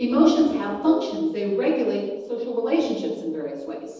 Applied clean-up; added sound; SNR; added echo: neural separator model SepFormer DNS4.